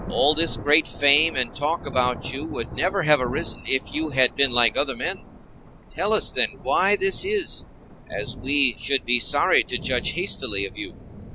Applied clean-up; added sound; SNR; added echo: none; Thunder / Rain; 15 dB; none.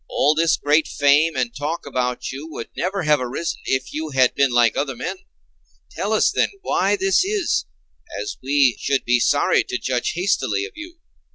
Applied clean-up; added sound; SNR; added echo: none; none; none; none.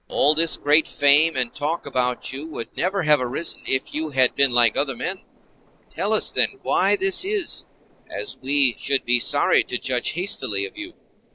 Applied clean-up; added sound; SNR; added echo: neural separator model SepFormer DNS4.